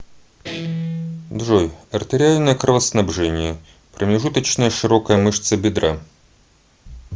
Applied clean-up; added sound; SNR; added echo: none; Guitar + Cowbell; 13 dB; none.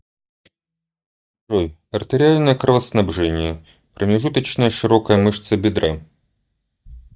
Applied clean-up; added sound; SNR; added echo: neural mask model DeepFilterNet 3.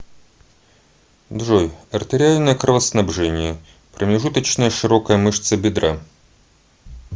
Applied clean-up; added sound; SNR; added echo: none; none; none; none.